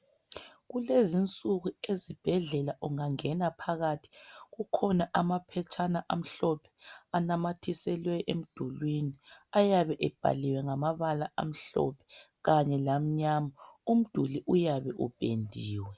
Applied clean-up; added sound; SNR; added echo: none; none; none; none.